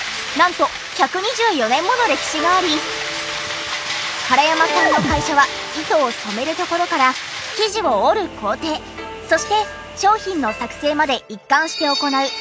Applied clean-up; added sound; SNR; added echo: none; none; none; none.